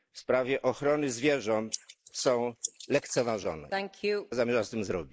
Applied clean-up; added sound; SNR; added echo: neural mask model Resemble Enhance denoiser.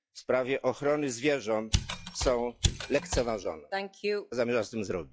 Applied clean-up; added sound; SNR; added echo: classical method log-MMSE.